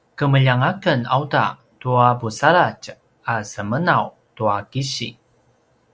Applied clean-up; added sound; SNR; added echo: none; none; none; none.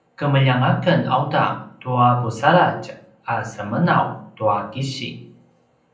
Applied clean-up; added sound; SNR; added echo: none; none; none; reverberation time 0.6 s.